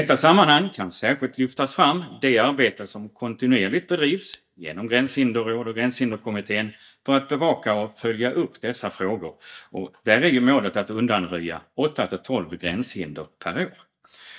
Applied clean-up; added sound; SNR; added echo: neural mask model DeepFilterNet 3.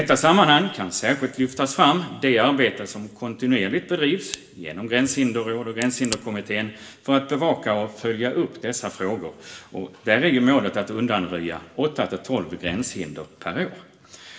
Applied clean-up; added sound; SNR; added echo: none; Crack; 15 dB; reverberation time 0.9 s.